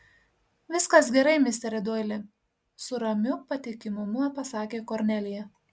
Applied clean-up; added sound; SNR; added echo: none; none; none; none.